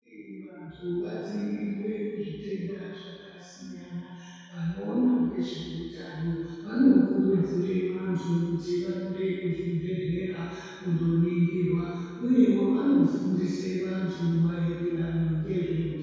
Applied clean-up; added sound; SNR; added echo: none; none; none; reverberation time 1.9 s.